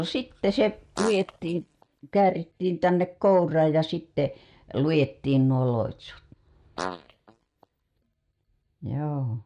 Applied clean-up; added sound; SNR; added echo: neural mask model DeepFilterNet 3.